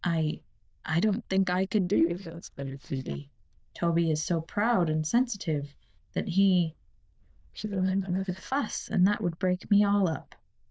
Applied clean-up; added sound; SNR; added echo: neural diffusion model UNIVERSE++.